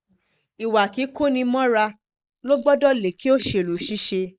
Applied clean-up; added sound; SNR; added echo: neural mask model Resemble Enhance denoiser.